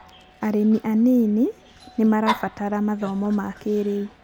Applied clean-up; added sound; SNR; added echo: none; Dog; 14 dB; none.